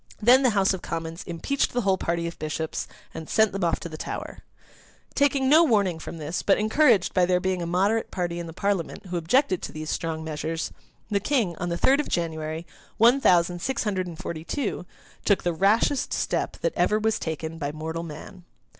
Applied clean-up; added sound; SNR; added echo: none; none; none; none.